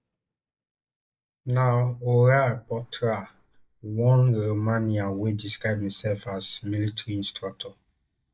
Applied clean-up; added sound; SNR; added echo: neural mask model DeepFilterNet 3.